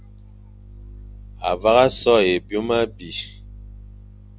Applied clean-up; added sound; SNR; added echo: none; none; none; none.